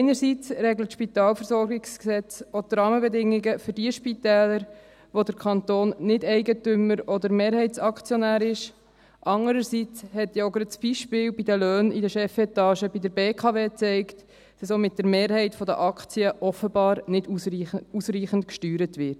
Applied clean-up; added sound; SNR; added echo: none; none; none; none.